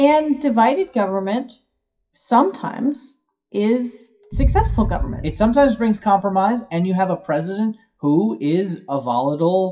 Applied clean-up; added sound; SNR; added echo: classical method WPE with log-MMSE.